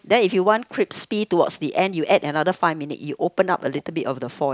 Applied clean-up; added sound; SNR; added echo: none; none; none; none.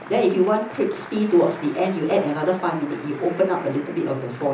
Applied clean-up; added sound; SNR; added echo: none; Applause; 17 dB; reverberation time 0.7 s.